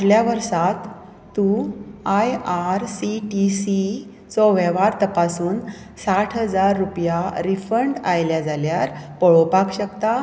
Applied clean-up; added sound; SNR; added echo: none; none; none; none.